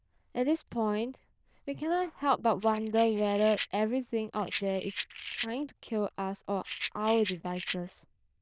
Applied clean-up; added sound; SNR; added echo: neural diffusion model UNIVERSE++.